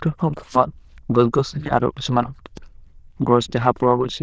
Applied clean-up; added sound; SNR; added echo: neural diffusion model UNIVERSE++.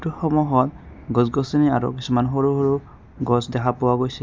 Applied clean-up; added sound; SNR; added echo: none; none; none; none.